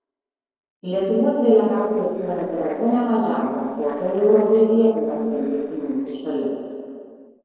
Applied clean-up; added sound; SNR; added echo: neural separator model SepFormer DNS4.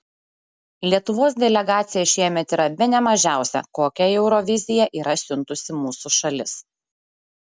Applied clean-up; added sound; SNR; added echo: none; none; none; none.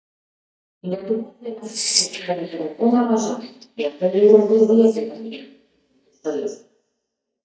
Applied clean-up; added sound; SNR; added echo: neural mask model DeepFilterNet 3.